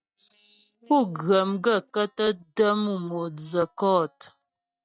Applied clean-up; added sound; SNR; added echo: neural mask model DeepFilterNet 3.